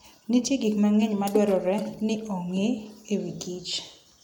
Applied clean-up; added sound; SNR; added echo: none; Water / Splash, splatter; 16 dB; none.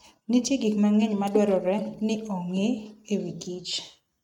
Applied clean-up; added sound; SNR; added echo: neural mask model RNNoise.